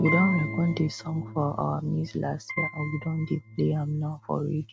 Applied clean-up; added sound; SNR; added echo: neural mask model RNNoise.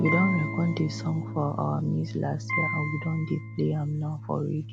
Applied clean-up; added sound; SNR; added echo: none; Electric guitar / Strum + Piano; 5 dB; none.